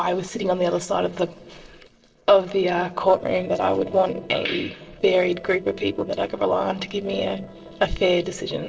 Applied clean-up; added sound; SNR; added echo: neural separator model SepFormer DNS4.